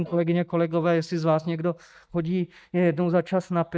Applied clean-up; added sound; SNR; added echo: neural mask model DeepFilterNet 3.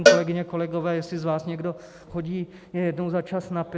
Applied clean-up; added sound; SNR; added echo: none; Cowbell; -1 dB; none.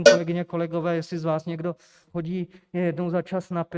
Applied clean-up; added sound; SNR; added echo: neural mask model RNNoise.